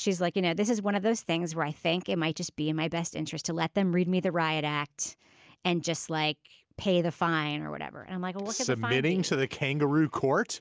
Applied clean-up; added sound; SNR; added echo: none; none; none; none.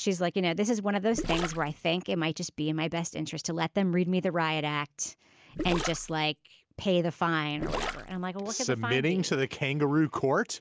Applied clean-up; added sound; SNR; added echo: none; Gurgling; 7 dB; none.